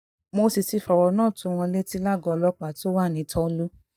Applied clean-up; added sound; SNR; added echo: neural mask model DeepFilterNet 3.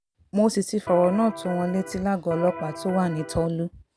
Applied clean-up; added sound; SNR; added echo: none; Electric guitar; 12 dB; none.